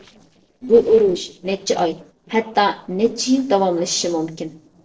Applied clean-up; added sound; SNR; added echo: neural separator model SepFormer DNS4.